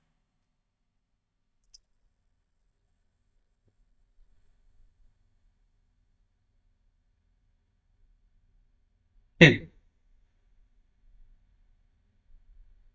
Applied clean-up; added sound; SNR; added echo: neural mask model DeepFilterNet 3.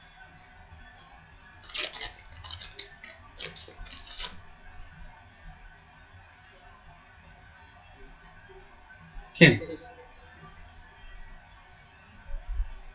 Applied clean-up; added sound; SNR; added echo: classical method WPE with log-MMSE.